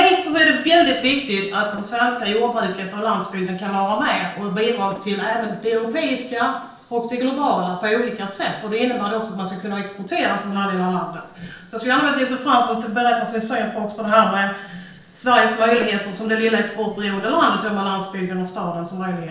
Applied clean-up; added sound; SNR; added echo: neural separator model SepFormer DNS4.